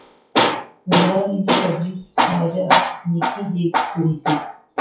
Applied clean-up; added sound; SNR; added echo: classical method WPE with log-MMSE.